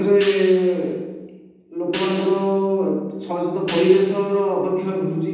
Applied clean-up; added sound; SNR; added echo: none; Hi-hat; 13 dB; reverberation time 0.8 s.